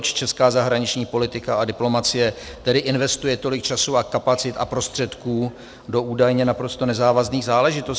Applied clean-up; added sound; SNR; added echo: none; none; none; none.